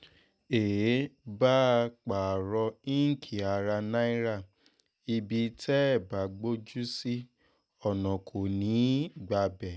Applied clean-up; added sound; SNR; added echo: none; none; none; none.